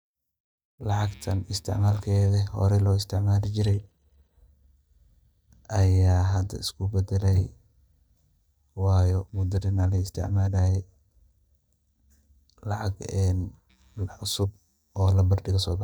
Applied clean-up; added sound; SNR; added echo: neural mask model DeepFilterNet 3.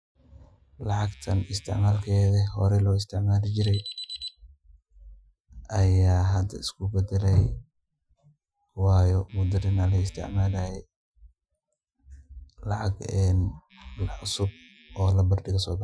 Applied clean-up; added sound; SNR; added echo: classical method Wiener filter.